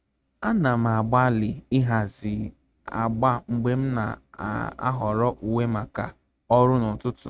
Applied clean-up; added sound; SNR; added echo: neural mask model RNNoise.